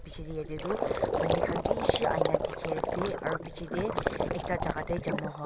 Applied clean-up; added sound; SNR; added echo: none; Gurgling; -5 dB; none.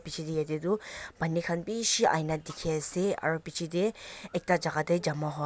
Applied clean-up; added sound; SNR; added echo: none; none; none; none.